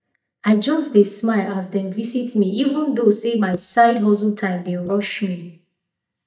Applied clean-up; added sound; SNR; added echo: neural mask model DeepFilterNet 3.